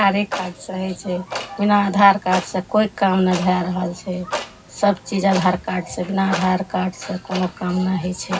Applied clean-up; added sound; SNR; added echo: none; Clock; 13 dB; reverberation time 0.4 s.